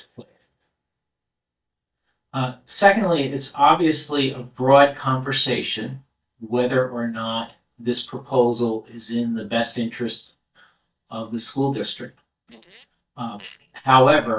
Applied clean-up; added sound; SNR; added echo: neural mask model DeepFilterNet 3.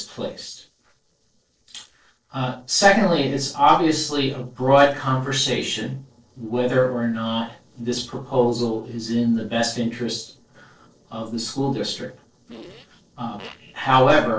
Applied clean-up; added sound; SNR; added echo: neural separator model SepFormer DNS4.